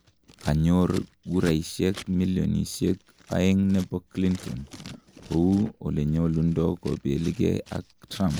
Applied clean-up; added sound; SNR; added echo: none; Scissors; 20 dB; none.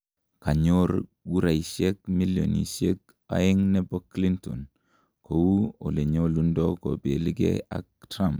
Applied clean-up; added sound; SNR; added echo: none; none; none; none.